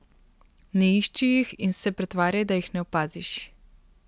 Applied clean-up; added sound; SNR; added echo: none; none; none; none.